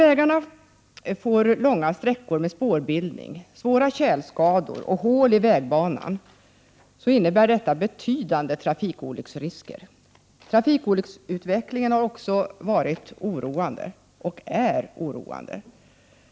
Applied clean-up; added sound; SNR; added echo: none; none; none; none.